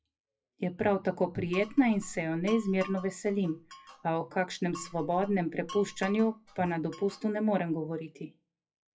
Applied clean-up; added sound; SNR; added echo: classical method WPE with log-MMSE.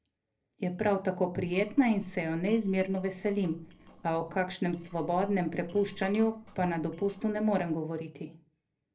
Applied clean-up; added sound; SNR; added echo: neural separator model SepFormer DNS4.